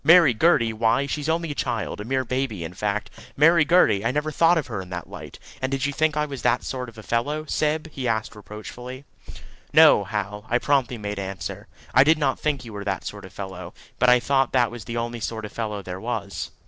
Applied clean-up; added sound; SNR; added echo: neural separator model SepFormer DNS4.